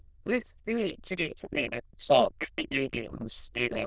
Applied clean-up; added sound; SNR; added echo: neural diffusion model UNIVERSE++.